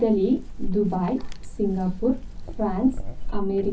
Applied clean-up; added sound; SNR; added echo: none; Chewing, mastication; 4 dB; reverberation time 0.3 s.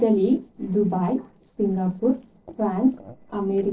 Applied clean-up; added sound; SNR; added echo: neural separator model SepFormer DNS4.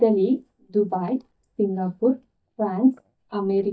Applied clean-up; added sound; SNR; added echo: neural mask model DeepFilterNet 3.